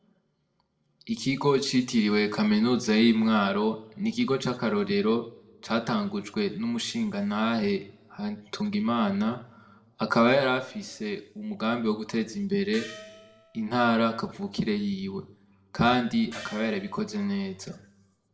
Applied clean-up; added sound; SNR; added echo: neural separator model SepFormer DNS4.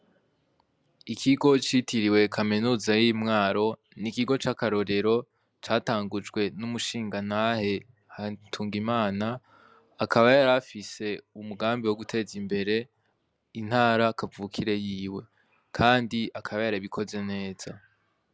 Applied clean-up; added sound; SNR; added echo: none; none; none; none.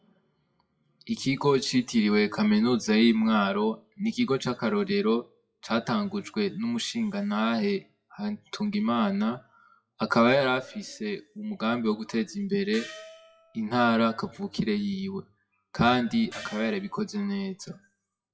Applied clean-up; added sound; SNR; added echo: classical method WPE with log-MMSE.